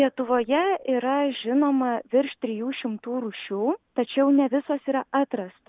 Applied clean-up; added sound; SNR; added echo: none; none; none; none.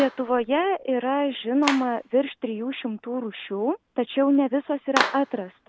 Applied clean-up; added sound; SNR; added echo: none; Clapping; 10 dB; none.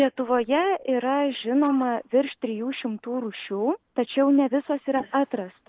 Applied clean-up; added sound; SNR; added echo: neural mask model Resemble Enhance denoiser.